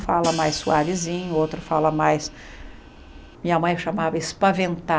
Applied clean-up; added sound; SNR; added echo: none; Hi-hat; 17 dB; none.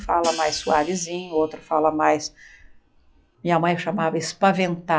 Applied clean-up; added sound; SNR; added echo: classical method log-MMSE.